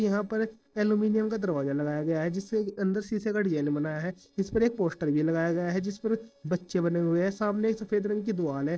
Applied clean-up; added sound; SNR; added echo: neural separator model SepFormer DNS4.